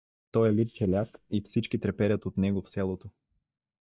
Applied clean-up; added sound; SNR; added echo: neural mask model DeepFilterNet 3.